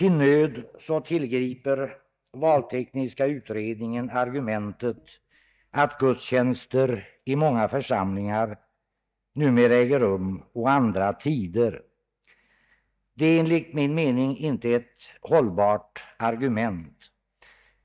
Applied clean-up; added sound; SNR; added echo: neural mask model DeepFilterNet 3.